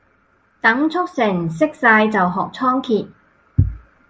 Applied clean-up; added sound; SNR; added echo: none; none; none; none.